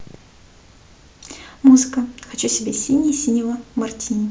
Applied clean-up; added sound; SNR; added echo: none; none; none; none.